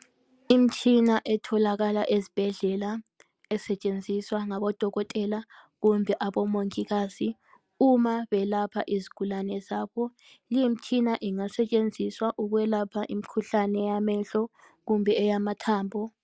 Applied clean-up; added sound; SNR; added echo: none; none; none; none.